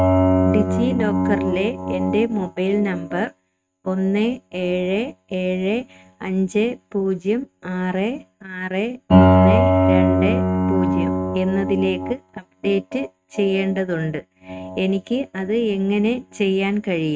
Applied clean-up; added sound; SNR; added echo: neural mask model RNNoise.